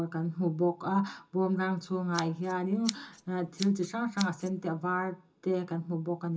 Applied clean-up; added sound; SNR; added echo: none; Scissors; 14 dB; reverberation time 0.2 s.